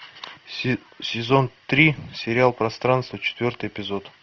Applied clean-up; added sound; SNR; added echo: none; none; none; none.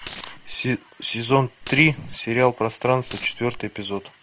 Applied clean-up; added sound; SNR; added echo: none; Coin (dropping); 8 dB; none.